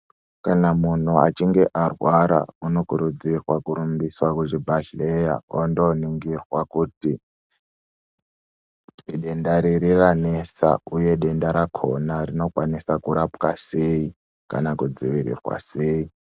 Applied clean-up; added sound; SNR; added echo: none; none; none; none.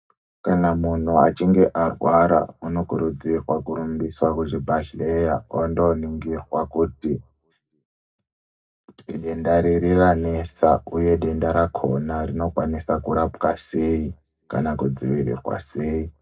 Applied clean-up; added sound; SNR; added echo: none; none; none; reverberation time 0.2 s.